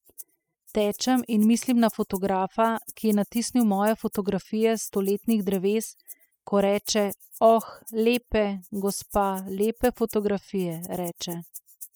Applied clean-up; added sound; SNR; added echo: classical method spectral subtraction.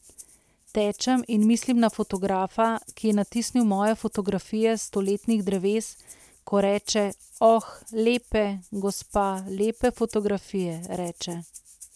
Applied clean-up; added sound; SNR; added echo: none; Rattle (instrument); 19 dB; none.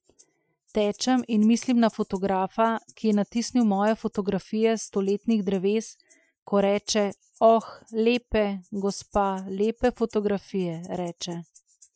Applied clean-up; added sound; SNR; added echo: classical method Wiener filter.